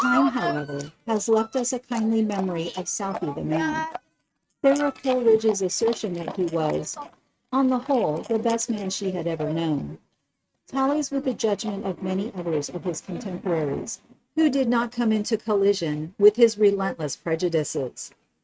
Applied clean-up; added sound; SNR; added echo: neural mask model RNNoise.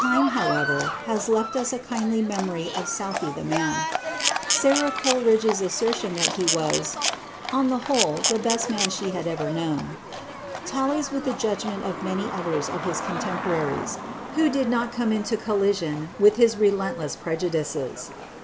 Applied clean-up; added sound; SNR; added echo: none; Camera + Livestock, farm animals, working animals; 5 dB; none.